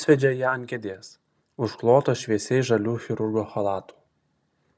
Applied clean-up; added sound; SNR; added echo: none; none; none; none.